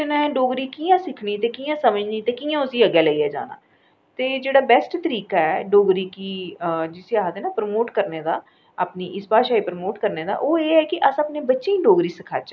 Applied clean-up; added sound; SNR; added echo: none; none; none; none.